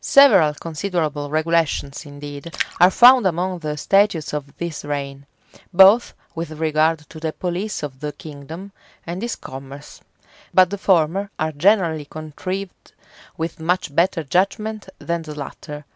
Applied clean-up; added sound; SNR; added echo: none; Splash, splatter; 15 dB; none.